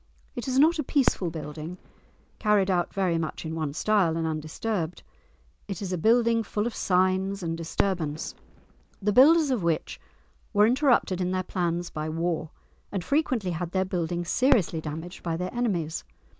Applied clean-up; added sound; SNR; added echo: none; Fireworks; 12 dB; none.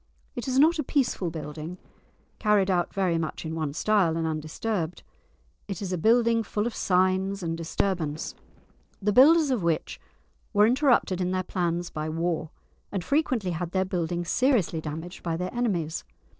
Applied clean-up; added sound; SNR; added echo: neural separator model SepFormer DNS4.